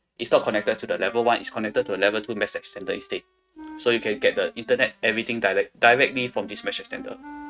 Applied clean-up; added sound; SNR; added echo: neural mask model RNNoise.